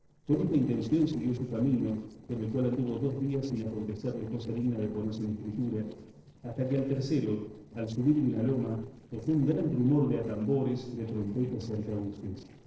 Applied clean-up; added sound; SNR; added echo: neural separator model SepFormer DNS4.